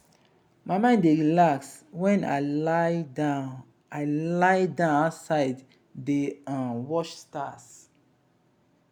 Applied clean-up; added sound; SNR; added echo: none; none; none; none.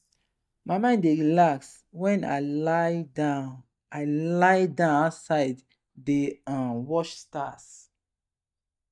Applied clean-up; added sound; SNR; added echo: neural mask model DeepFilterNet 3.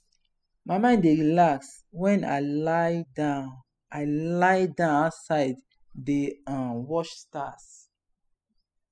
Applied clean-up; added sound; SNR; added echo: classical method spectral subtraction.